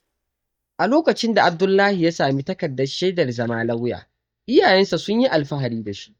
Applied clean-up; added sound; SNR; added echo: neural mask model DeepFilterNet 3.